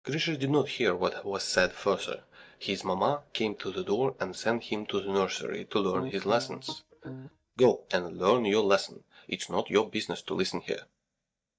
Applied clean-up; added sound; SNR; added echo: neural mask model DeepFilterNet 3.